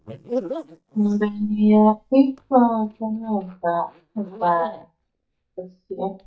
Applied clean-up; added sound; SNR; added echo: neural mask model DeepFilterNet 3.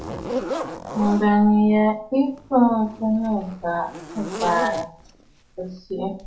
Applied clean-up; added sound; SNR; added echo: none; Zipper (clothing); 11 dB; reverberation time 0.3 s.